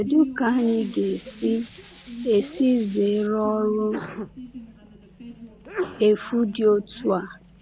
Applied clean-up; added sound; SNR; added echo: none; Tools + Sneeze; 12 dB; none.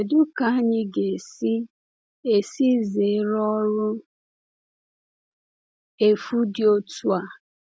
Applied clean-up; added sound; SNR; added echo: none; none; none; none.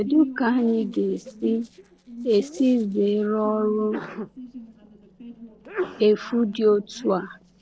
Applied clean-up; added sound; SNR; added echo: neural separator model SepFormer DNS4.